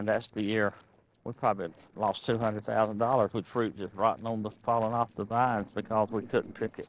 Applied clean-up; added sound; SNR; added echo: neural separator model SepFormer DNS4.